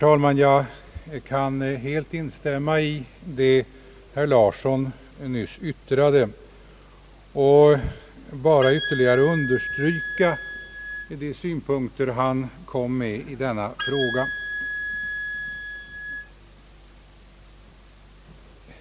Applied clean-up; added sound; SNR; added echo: none; Wind instrument, woodwind instrument; 8 dB; none.